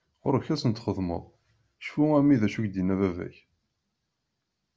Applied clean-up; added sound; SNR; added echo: none; none; none; none.